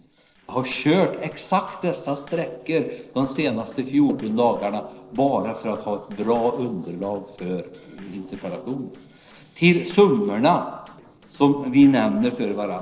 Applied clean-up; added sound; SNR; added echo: neural separator model SepFormer DNS4.